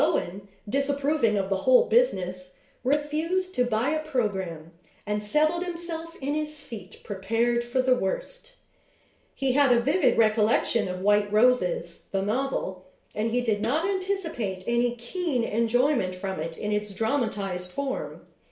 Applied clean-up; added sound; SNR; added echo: none; Hi-hat; 13 dB; reverberation time 0.5 s.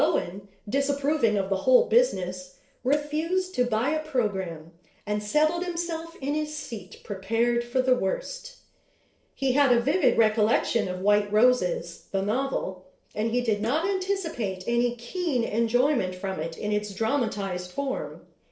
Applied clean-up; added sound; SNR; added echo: neural separator model SepFormer DNS4.